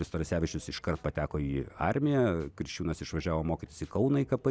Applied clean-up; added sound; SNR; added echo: none; none; none; none.